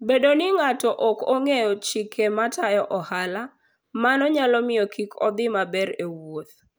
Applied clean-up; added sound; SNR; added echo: none; none; none; none.